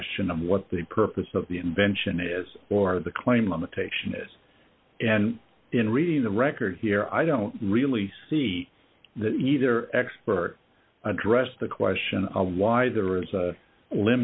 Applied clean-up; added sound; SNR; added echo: none; none; none; none.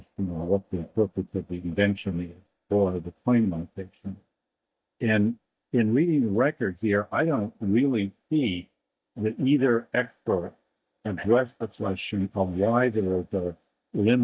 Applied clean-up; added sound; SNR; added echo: neural mask model DeepFilterNet 3.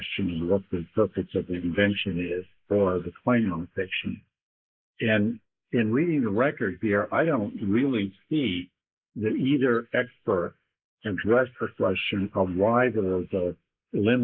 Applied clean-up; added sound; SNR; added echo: neural mask model Resemble Enhance denoiser.